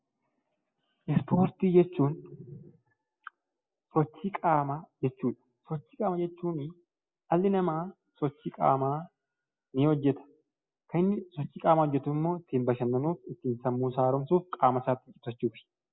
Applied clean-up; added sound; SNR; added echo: none; none; none; none.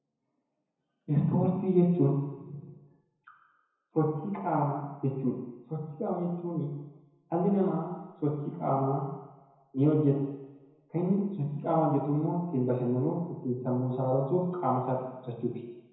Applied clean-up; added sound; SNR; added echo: none; none; none; reverberation time 1.0 s.